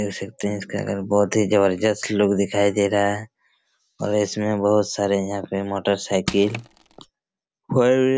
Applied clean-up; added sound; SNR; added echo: none; Crushing; 11 dB; none.